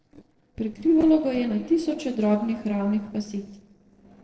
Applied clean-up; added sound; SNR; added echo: neural separator model SepFormer DNS4.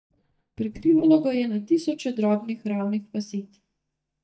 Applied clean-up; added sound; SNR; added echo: neural mask model DeepFilterNet 3.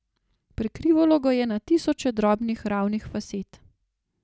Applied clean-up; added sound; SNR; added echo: none; none; none; none.